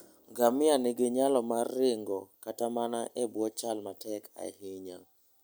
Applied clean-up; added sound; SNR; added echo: none; none; none; none.